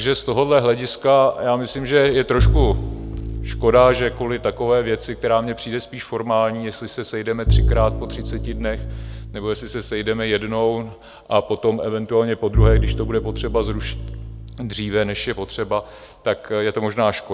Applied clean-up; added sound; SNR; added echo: none; Bowed string instrument; 5 dB; none.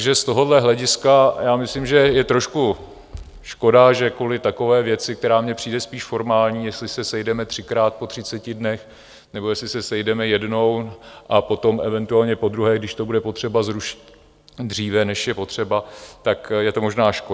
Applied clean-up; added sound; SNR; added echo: none; none; none; none.